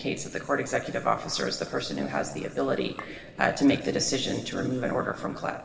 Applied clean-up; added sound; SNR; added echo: none; Chink, clink; 16 dB; reverberation time 2.3 s.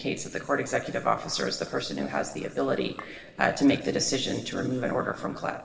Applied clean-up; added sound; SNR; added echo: neural separator model SepFormer DNS4.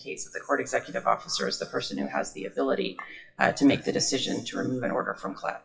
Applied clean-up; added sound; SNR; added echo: classical method WPE with log-MMSE.